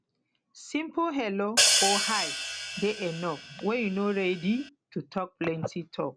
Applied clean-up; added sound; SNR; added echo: none; Hi-hat; -2 dB; none.